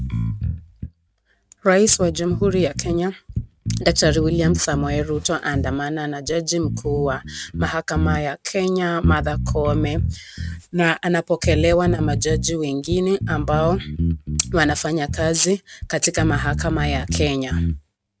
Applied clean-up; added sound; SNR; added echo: neural mask model RNNoise.